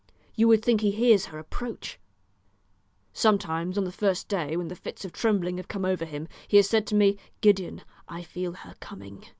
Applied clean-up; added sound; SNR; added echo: none; none; none; none.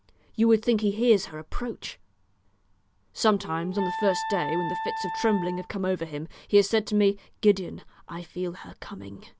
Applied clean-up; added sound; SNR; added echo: none; Wind instrument, woodwind instrument; 7 dB; none.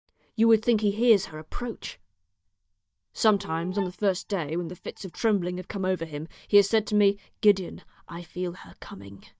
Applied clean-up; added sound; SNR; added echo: neural mask model DeepFilterNet 3.